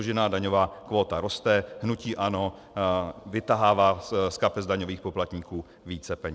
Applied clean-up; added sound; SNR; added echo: none; none; none; none.